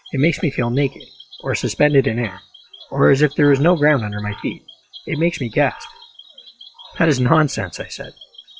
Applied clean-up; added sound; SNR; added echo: classical method log-MMSE.